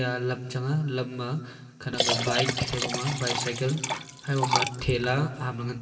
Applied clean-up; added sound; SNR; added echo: none; Liquid; 1 dB; reverberation time 2.8 s.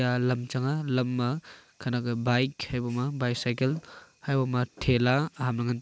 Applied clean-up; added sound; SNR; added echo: none; none; none; none.